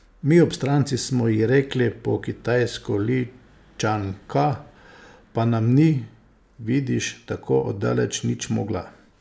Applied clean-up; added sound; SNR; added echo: none; none; none; none.